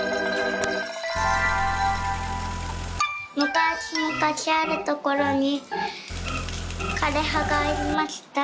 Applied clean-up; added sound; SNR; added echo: none; Car; 6 dB; none.